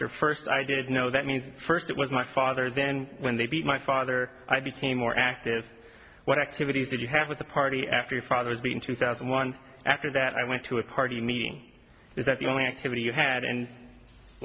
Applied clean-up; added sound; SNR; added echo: none; none; none; none.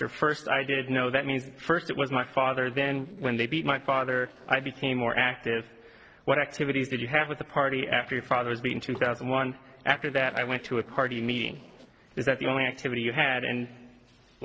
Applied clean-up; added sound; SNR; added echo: neural separator model SepFormer DNS4.